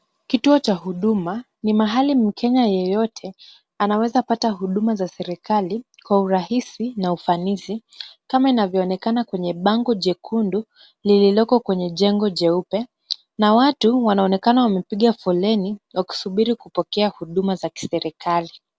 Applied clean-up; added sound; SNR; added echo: none; none; none; none.